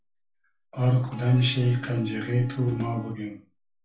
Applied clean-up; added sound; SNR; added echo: none; Electric guitar; 13 dB; reverberation time 0.3 s.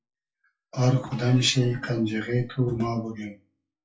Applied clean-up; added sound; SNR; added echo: classical method WPE with log-MMSE.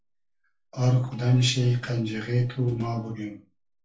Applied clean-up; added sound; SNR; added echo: neural separator model SepFormer DNS4.